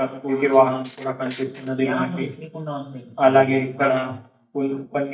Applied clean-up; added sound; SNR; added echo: neural mask model DeepFilterNet 3.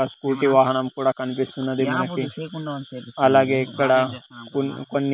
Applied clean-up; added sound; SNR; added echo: none; none; none; none.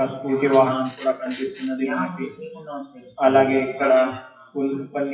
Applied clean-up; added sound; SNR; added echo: classical method WPE with log-MMSE.